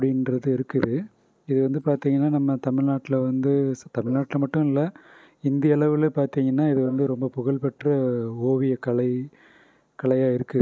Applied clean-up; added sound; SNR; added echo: neural mask model Resemble Enhance denoiser.